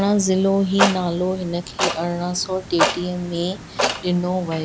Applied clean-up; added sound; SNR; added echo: none; Clock; 5 dB; none.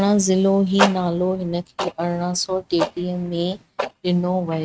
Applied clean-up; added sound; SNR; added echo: neural mask model RNNoise.